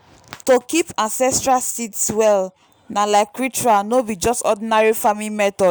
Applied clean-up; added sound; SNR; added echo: none; none; none; none.